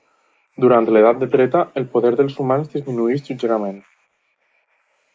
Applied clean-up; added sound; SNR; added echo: neural mask model Resemble Enhance denoiser.